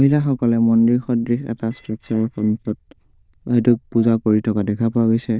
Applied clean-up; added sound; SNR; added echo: neural diffusion model UNIVERSE++.